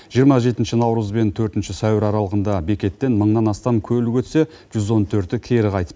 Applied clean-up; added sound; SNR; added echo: none; none; none; none.